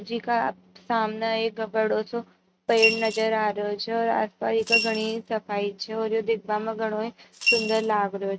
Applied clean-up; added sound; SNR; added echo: neural mask model RNNoise.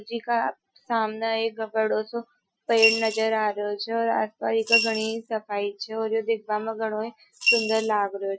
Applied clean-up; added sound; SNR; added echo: classical method Wiener filter.